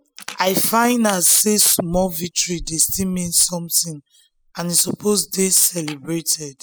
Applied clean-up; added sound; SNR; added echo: classical method spectral subtraction.